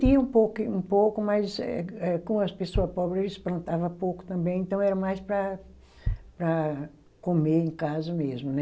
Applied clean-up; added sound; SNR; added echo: none; Bass drum; 11 dB; none.